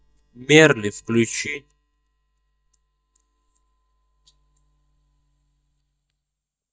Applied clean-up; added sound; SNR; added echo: neural mask model DeepFilterNet 3.